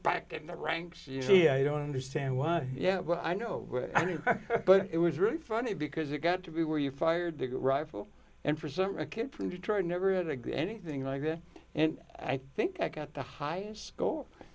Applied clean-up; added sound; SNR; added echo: none; none; none; none.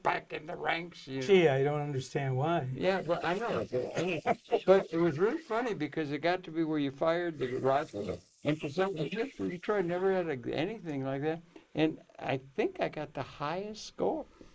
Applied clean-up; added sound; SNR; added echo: neural mask model Resemble Enhance denoiser.